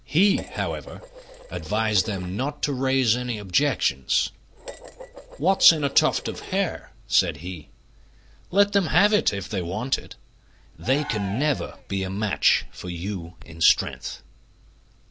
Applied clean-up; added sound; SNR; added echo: none; Cheering + Dishes, pots, and pans; 16 dB; none.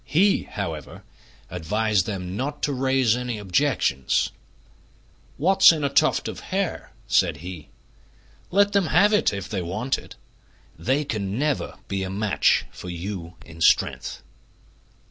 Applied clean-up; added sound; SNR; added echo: none; none; none; none.